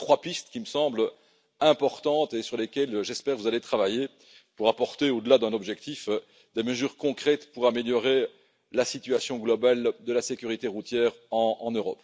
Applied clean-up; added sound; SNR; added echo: none; none; none; none.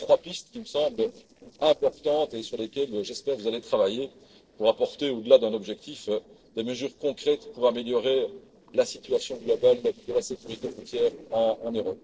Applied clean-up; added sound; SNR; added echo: neural separator model SepFormer DNS4.